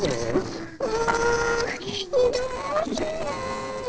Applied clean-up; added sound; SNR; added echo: neural separator model SepFormer DNS4.